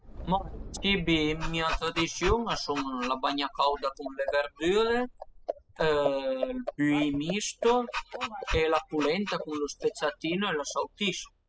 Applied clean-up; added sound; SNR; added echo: classical method spectral subtraction.